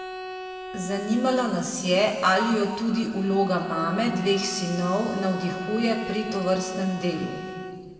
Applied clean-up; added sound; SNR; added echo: none; Bowed string instrument; 11 dB; reverberation time 2.3 s.